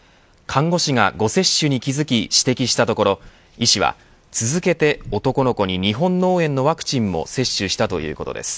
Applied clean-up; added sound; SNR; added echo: none; none; none; none.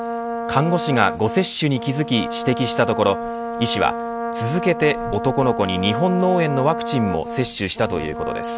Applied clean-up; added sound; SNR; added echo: none; Brass instrument; 6 dB; none.